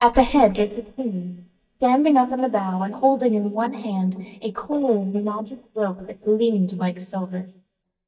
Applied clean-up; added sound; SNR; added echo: neural mask model DeepFilterNet 3.